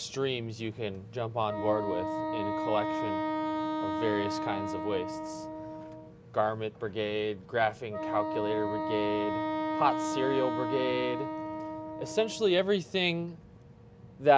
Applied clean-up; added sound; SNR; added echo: none; Wind instrument, woodwind instrument; 3 dB; none.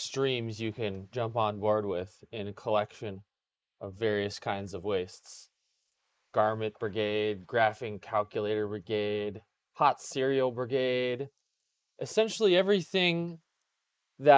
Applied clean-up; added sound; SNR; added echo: neural mask model Resemble Enhance denoiser.